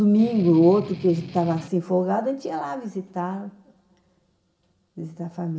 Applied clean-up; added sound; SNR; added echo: none; Strum; 14 dB; reverberation time 1.6 s.